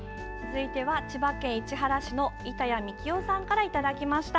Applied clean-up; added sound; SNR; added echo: none; Wind instrument, woodwind instrument; 15 dB; none.